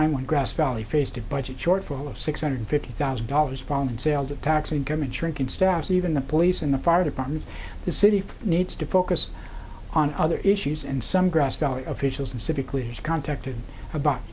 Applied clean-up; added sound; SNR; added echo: none; none; none; none.